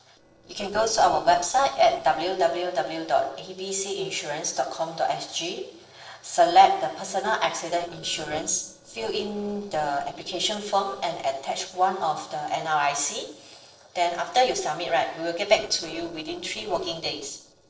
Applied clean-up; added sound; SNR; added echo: neural separator model SepFormer DNS4.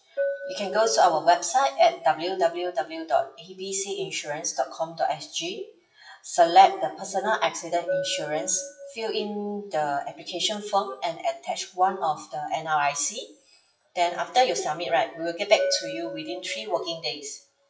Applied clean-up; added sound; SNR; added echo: classical method WPE with log-MMSE.